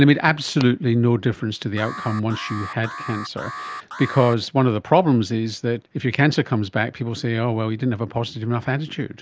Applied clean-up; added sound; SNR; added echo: none; Alarm; 13 dB; none.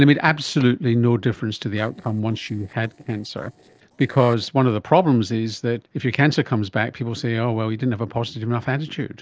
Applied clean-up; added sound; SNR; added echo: neural separator model SepFormer DNS4.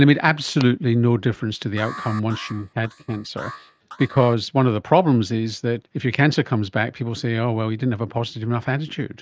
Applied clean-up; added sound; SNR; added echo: neural mask model RNNoise.